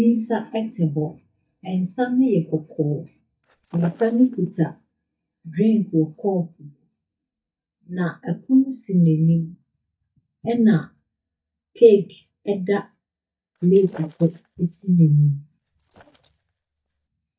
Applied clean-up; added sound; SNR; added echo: neural mask model DeepFilterNet 3.